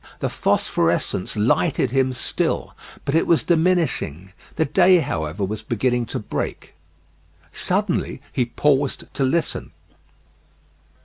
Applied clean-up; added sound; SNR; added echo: none; none; none; none.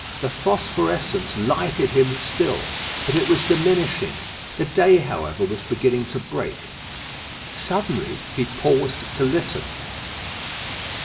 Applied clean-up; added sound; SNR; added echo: none; Wind; 9 dB; reverberation time 1.0 s.